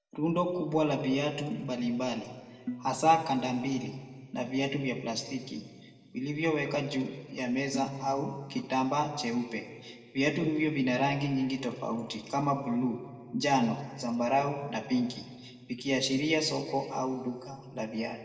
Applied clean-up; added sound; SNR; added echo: none; Organ; 12 dB; reverberation time 1.4 s.